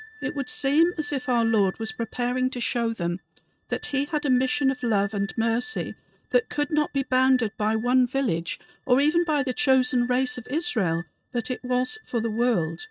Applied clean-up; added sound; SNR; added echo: neural mask model RNNoise.